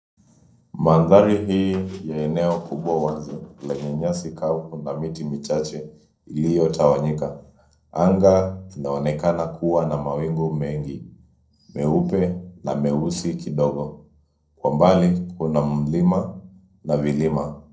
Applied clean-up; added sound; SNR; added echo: neural separator model SepFormer DNS4.